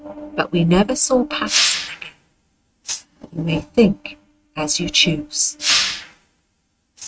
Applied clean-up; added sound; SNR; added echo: neural mask model RNNoise.